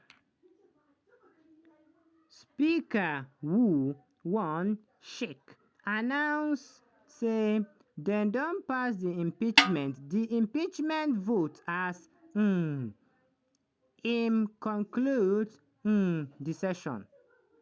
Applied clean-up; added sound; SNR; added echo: none; Snare drum; -5 dB; none.